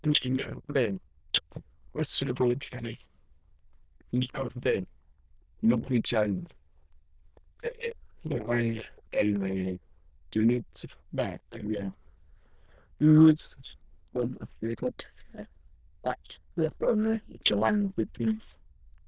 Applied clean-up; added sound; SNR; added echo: neural diffusion model UNIVERSE++.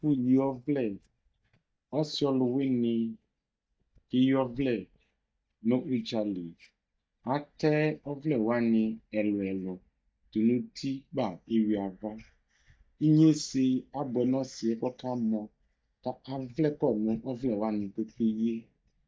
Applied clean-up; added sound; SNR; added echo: neural mask model DeepFilterNet 3.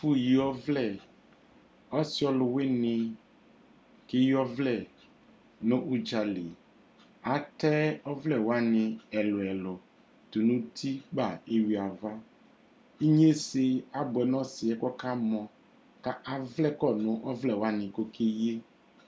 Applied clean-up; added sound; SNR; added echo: none; none; none; none.